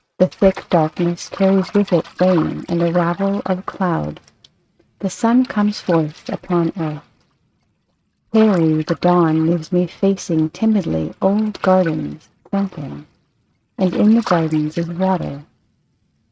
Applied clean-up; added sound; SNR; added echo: neural mask model RNNoise.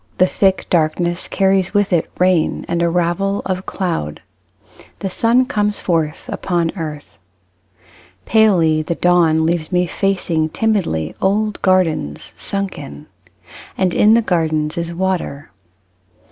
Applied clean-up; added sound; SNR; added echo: none; none; none; none.